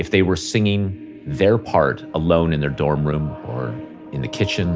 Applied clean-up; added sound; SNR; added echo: none; none; none; none.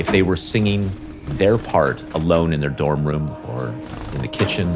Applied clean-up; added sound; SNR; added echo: none; Bird; 13 dB; none.